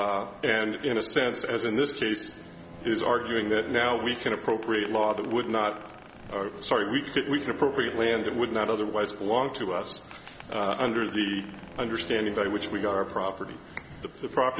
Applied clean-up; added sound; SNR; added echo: none; Bowed string instrument + Glass; 18 dB; none.